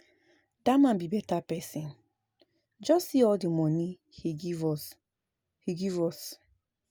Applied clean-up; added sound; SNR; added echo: none; none; none; none.